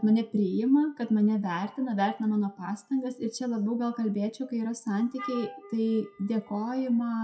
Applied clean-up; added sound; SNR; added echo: classical method WPE with log-MMSE.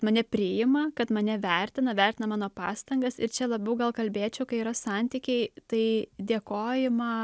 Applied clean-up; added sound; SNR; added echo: none; none; none; none.